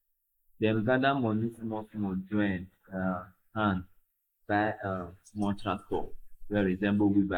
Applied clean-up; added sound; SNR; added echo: neural mask model Resemble Enhance denoiser.